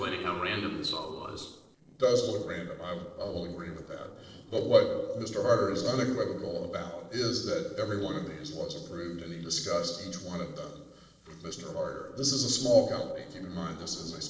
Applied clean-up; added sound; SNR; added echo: neural separator model SepFormer DNS4.